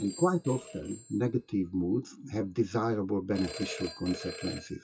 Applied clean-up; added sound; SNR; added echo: classical method WPE with log-MMSE.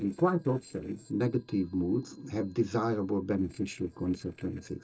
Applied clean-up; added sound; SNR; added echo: neural separator model SepFormer DNS4.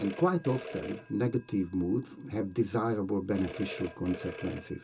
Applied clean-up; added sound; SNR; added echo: none; Telephone; 12 dB; reverberation time 0.2 s.